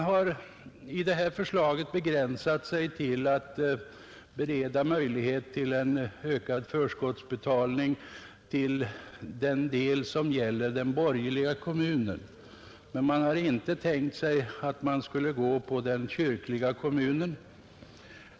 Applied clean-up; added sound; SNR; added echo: none; none; none; none.